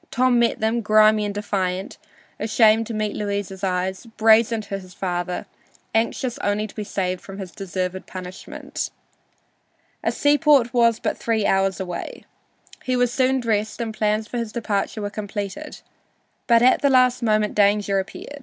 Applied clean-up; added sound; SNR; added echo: none; none; none; none.